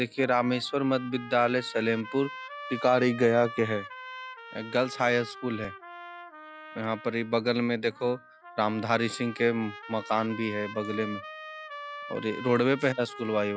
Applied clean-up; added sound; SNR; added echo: classical method log-MMSE.